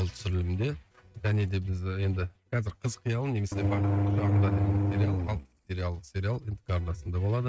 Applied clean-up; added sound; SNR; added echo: neural mask model RNNoise.